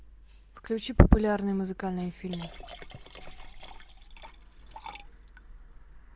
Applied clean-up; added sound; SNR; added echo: none; Liquid; 18 dB; none.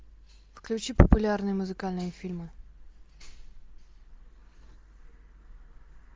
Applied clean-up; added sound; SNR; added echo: none; none; none; none.